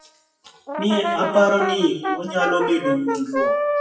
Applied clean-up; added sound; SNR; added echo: classical method WPE with log-MMSE.